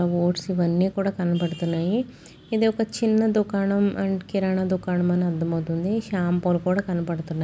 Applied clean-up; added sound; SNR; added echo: none; none; none; none.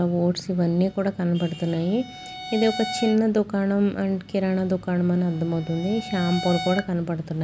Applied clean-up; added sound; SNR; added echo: none; Bowed string instrument; 14 dB; none.